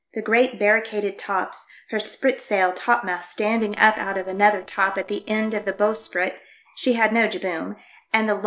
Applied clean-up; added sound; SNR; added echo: neural separator model SepFormer DNS4.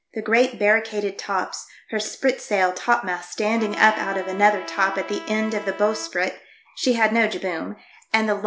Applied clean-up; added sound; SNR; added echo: none; Trumpet; 14 dB; none.